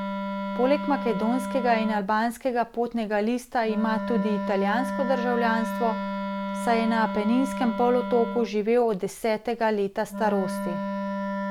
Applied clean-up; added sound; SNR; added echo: none; Wind instrument, woodwind instrument; 5 dB; none.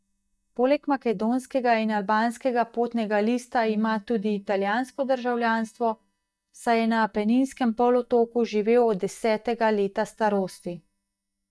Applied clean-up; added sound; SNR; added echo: neural mask model DeepFilterNet 3.